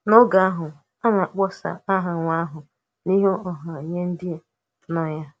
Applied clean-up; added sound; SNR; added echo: none; none; none; none.